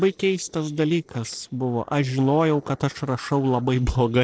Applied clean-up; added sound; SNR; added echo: neural separator model SepFormer DNS4.